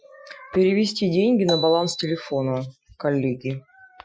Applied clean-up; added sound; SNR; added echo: classical method Wiener filter.